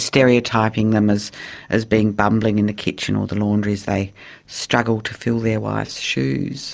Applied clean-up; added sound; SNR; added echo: none; none; none; none.